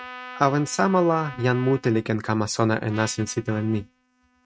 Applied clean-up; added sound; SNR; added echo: neural mask model RNNoise.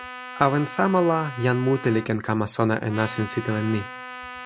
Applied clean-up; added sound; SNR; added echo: none; Trumpet; 14 dB; none.